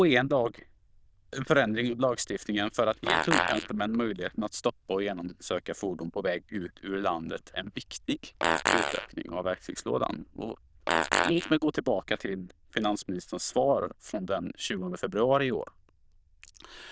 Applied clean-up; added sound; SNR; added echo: neural diffusion model UNIVERSE++.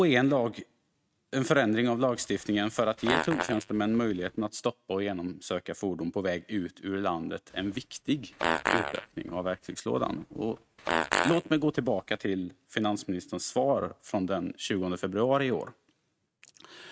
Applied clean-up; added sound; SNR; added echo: neural mask model RNNoise.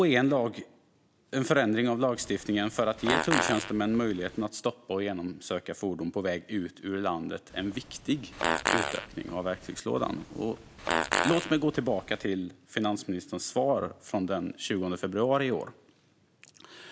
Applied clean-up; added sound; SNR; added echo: none; Fart; 3 dB; none.